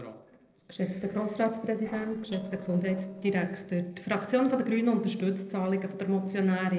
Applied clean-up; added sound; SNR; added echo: neural separator model SepFormer DNS4.